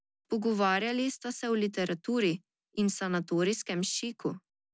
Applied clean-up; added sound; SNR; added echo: none; none; none; none.